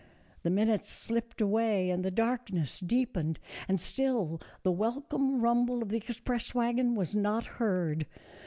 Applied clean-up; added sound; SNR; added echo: none; none; none; none.